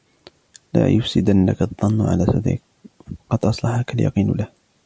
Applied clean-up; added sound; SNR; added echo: none; none; none; none.